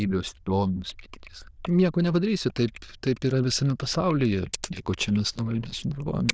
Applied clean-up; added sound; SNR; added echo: neural diffusion model UNIVERSE++.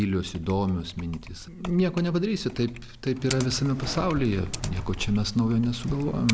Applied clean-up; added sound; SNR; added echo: none; Typing; 15 dB; none.